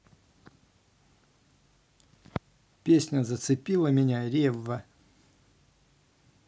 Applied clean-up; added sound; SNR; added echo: none; none; none; none.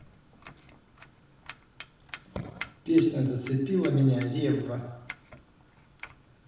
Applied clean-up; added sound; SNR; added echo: none; Domestic sounds, home sounds; 18 dB; reverberation time 0.9 s.